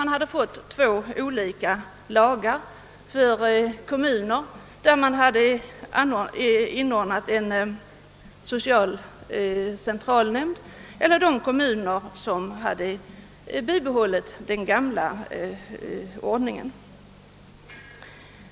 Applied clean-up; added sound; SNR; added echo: none; none; none; none.